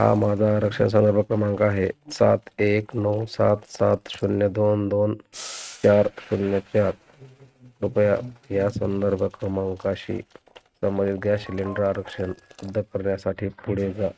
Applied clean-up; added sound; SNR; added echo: neural mask model RNNoise.